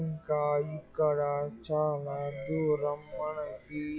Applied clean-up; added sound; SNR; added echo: classical method log-MMSE.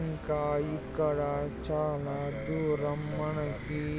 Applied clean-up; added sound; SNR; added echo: none; Brass instrument; 14 dB; none.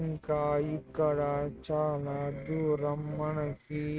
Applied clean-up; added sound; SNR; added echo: neural mask model RNNoise.